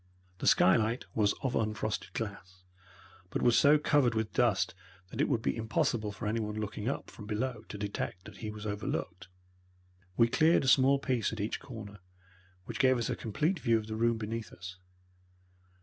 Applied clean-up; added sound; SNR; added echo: none; none; none; none.